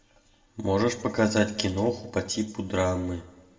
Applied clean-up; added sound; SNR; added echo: none; none; none; reverberation time 0.9 s.